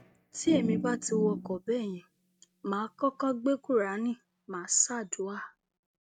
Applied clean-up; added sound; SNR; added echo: neural mask model RNNoise.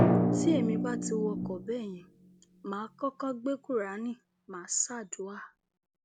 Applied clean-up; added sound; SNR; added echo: none; Drum; -2 dB; none.